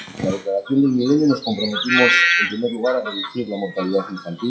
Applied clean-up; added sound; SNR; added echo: classical method WPE with log-MMSE.